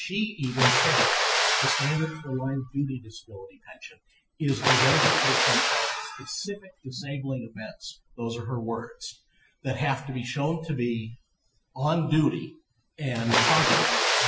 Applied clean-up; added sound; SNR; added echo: classical method Wiener filter.